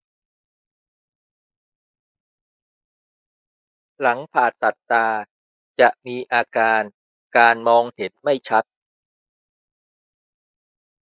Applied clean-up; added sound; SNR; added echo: neural mask model Resemble Enhance denoiser.